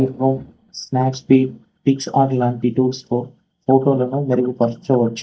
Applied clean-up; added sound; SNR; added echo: neural mask model DeepFilterNet 3.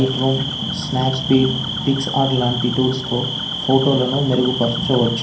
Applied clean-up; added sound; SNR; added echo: none; Cricket; 7 dB; reverberation time 0.6 s.